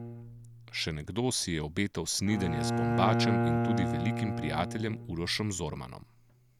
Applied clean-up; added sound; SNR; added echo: none; Bowed string instrument; 0 dB; none.